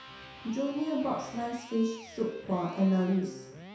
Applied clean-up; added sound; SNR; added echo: none; Electric guitar; 17 dB; reverberation time 0.7 s.